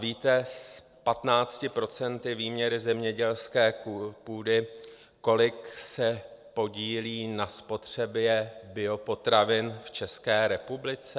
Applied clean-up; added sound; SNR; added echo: none; none; none; none.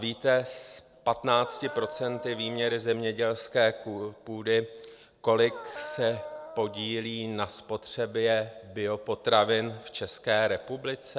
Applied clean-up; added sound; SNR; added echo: none; Dog; 12 dB; none.